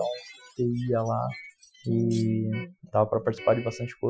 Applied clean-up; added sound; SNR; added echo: classical method Wiener filter.